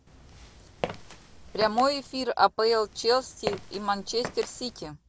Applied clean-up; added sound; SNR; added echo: none; Walk, footsteps; 12 dB; none.